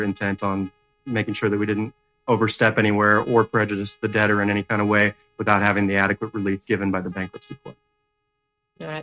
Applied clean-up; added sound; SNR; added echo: neural mask model RNNoise.